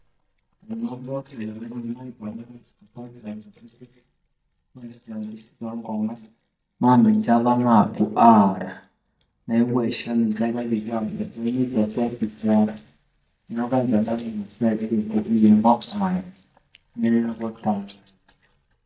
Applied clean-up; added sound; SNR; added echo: neural mask model DeepFilterNet 3.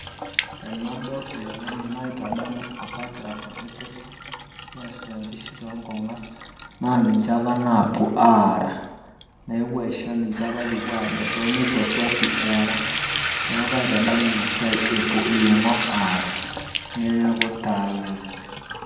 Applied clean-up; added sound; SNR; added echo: none; Bathtub (filling or washing) / Water tap, faucet; 4 dB; reverberation time 1.0 s.